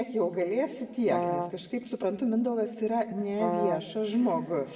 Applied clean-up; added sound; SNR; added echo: none; Brass instrument; 3 dB; reverberation time 1.1 s.